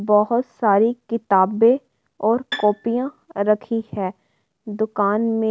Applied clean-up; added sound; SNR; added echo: none; Bowed string instrument; 14 dB; none.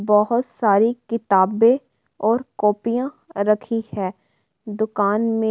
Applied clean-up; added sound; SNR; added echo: none; none; none; none.